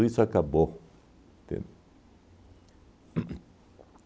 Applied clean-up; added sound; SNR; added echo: none; none; none; none.